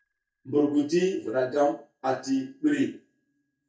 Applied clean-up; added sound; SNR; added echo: neural mask model DeepFilterNet 3.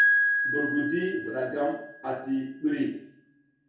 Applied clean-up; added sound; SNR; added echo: none; Piano; -1 dB; reverberation time 0.6 s.